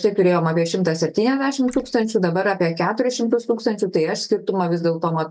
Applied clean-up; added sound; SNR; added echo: neural mask model DeepFilterNet 3.